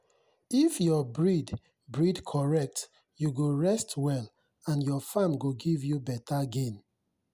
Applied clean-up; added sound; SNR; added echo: none; none; none; none.